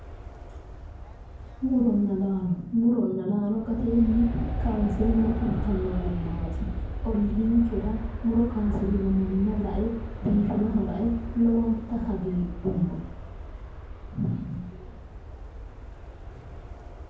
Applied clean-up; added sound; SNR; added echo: none; Aircraft; 7 dB; reverberation time 0.9 s.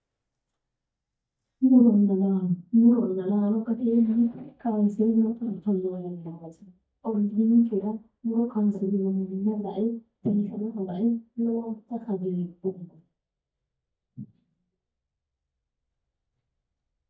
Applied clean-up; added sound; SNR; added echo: neural mask model DeepFilterNet 3.